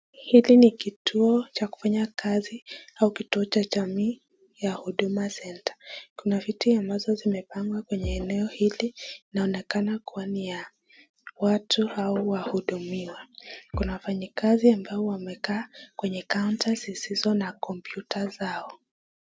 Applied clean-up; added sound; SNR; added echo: neural mask model RNNoise.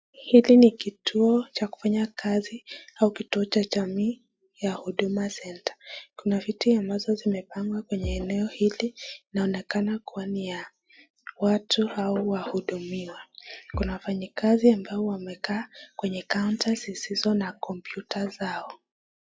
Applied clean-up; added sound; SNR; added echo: classical method log-MMSE.